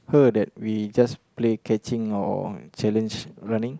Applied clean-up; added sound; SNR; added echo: none; none; none; none.